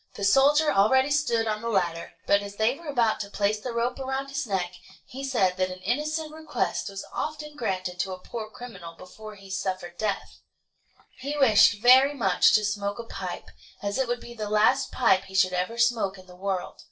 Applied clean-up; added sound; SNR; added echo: neural separator model SepFormer DNS4.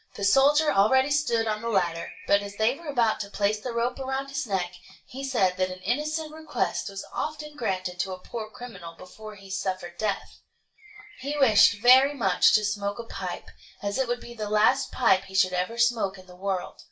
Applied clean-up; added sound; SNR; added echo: none; Bird; 20 dB; reverberation time 0.2 s.